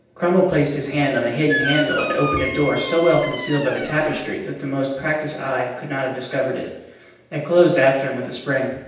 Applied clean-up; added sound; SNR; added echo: none; Squeak; 6 dB; reverberation time 0.9 s.